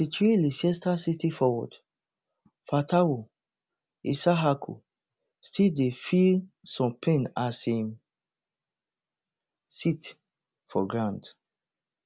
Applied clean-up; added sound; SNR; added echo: none; none; none; none.